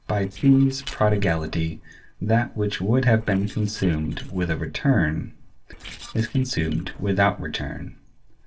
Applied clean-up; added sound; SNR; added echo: neural separator model SepFormer DNS4.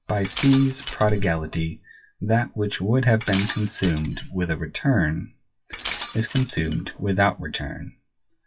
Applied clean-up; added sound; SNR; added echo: classical method WPE with log-MMSE.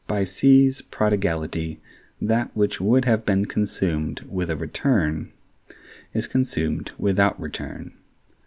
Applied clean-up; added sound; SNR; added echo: none; none; none; none.